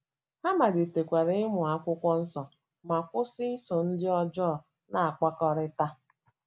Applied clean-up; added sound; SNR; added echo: none; none; none; none.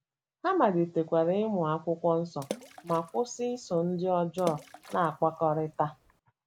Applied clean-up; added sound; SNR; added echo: none; Water / Splash, splatter; 16 dB; none.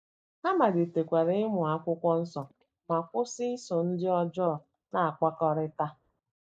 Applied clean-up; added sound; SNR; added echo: neural mask model DeepFilterNet 3.